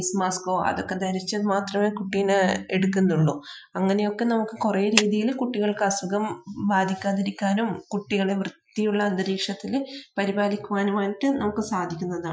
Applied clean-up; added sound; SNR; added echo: classical method Wiener filter.